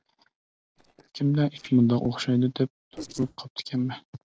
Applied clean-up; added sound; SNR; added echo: neural separator model SepFormer DNS4.